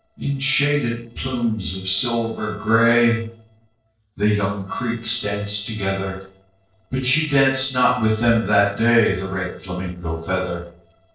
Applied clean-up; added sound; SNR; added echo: neural separator model SepFormer DNS4.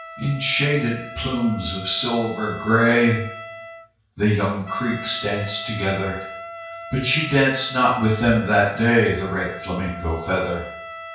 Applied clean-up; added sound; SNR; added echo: none; Trumpet; 14 dB; reverberation time 0.5 s.